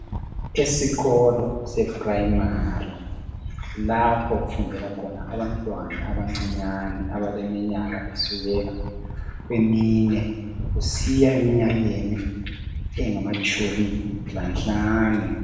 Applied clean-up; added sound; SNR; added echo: none; Rattle; 6 dB; reverberation time 1.0 s.